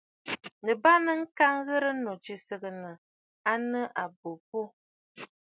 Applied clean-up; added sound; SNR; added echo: none; none; none; none.